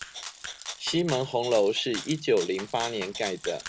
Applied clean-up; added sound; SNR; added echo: none; Keys jangling + Rattle (instrument); 12 dB; none.